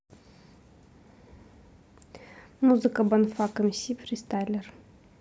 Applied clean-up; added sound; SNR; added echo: none; none; none; none.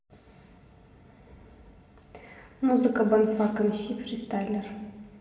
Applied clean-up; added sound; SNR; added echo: none; none; none; reverberation time 1.4 s.